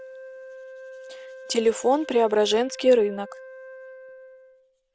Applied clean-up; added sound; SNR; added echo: none; Wind instrument, woodwind instrument; 17 dB; none.